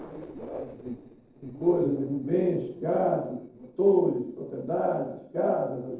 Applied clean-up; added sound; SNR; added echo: neural separator model SepFormer DNS4.